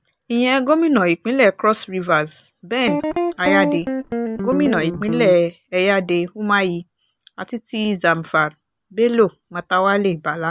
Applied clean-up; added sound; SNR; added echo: none; Guitar; 3 dB; none.